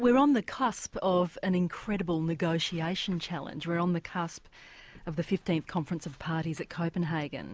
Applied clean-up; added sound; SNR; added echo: none; none; none; none.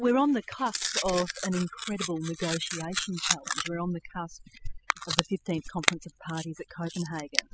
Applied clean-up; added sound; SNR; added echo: classical method spectral subtraction.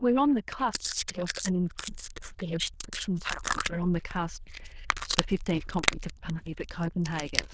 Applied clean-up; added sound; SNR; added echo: neural diffusion model UNIVERSE++.